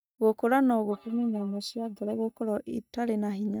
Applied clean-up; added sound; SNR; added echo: neural mask model DeepFilterNet 3.